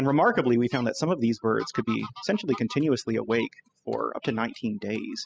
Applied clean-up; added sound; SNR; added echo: classical method spectral subtraction.